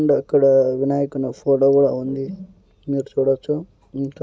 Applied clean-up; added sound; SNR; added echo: none; none; none; none.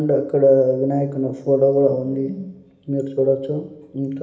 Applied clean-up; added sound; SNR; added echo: none; none; none; reverberation time 1.1 s.